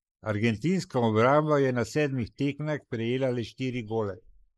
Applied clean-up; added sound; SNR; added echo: neural mask model Resemble Enhance denoiser.